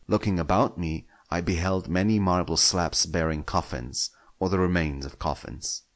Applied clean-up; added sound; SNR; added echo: none; none; none; none.